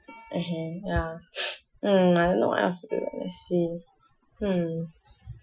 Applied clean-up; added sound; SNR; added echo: classical method Wiener filter.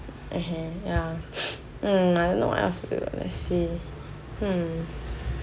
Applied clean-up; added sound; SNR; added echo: none; none; none; none.